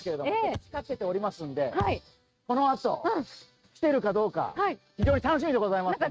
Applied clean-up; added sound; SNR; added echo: neural mask model RNNoise.